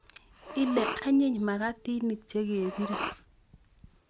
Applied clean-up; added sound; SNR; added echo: none; Respiratory sounds + Bowed string instrument; 9 dB; none.